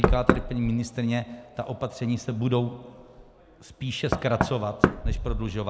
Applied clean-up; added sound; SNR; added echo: none; Knock; 0 dB; none.